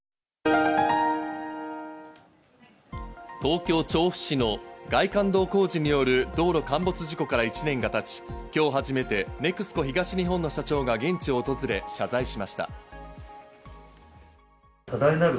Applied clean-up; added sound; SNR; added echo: none; none; none; none.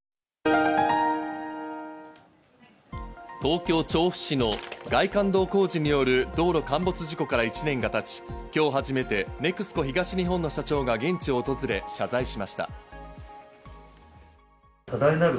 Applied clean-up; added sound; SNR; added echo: none; Shatter; 14 dB; none.